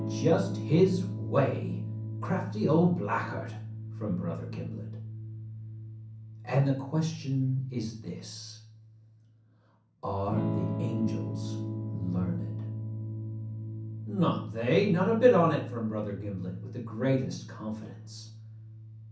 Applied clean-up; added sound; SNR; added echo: none; Electric guitar / Strum; 6 dB; reverberation time 0.6 s.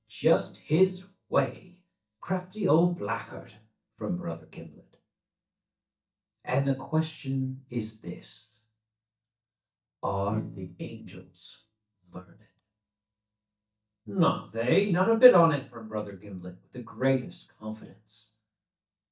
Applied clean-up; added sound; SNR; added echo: neural mask model DeepFilterNet 3.